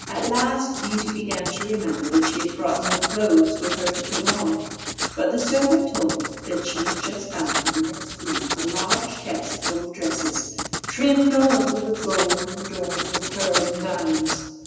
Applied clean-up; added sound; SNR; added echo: none; Writing; 5 dB; reverberation time 1.1 s.